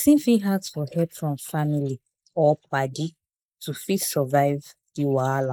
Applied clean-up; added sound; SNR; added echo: neural mask model Resemble Enhance denoiser.